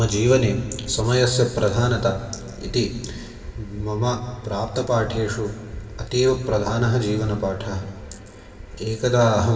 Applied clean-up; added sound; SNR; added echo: none; none; none; reverberation time 1.8 s.